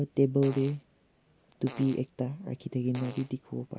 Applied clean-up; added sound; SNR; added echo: none; Fart; 18 dB; none.